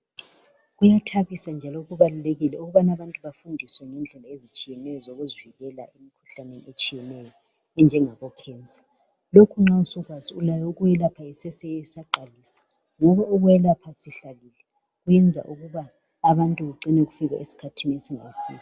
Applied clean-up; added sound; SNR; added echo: none; none; none; none.